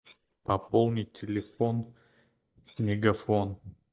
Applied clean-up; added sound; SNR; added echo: neural mask model DeepFilterNet 3.